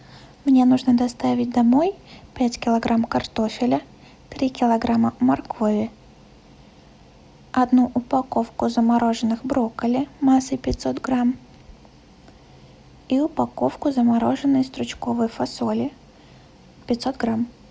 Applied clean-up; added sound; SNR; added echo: none; none; none; none.